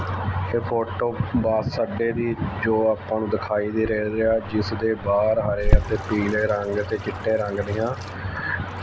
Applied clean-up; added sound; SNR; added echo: none; Sink (filling or washing) / Water tap, faucet; 6 dB; none.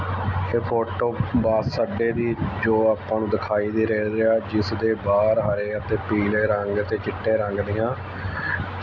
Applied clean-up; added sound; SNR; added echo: none; none; none; none.